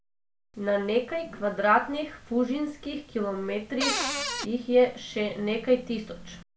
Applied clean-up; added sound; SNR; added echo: none; Cupboard open or close; 1 dB; none.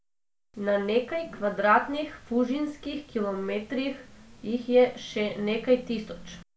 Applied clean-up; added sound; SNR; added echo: none; none; none; none.